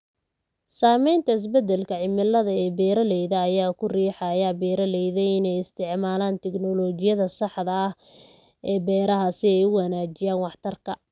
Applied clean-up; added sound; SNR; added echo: none; none; none; none.